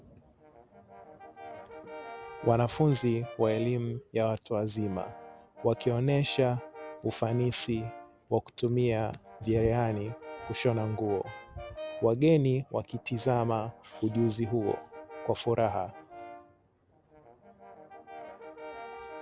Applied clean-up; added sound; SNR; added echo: none; Brass instrument; 16 dB; none.